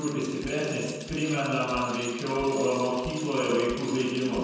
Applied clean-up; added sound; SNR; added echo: none; Bicycle; 15 dB; reverberation time 1.2 s.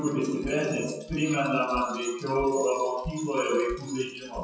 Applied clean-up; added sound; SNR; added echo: classical method WPE with log-MMSE.